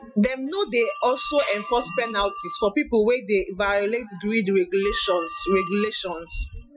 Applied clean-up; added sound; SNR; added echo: classical method Wiener filter.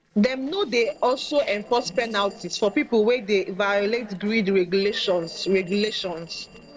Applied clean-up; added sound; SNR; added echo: neural separator model SepFormer DNS4.